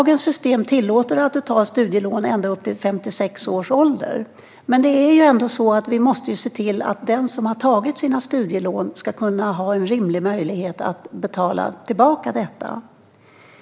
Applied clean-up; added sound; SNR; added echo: none; none; none; none.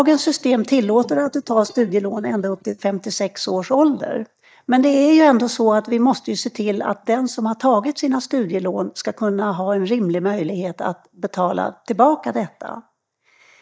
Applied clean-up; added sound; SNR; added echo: neural mask model DeepFilterNet 3.